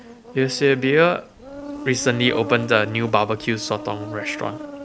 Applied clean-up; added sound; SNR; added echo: none; Insect; 13 dB; none.